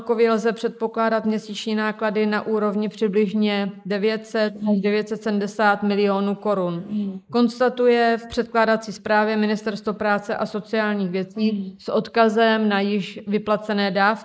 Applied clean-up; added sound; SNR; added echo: neural mask model Resemble Enhance denoiser.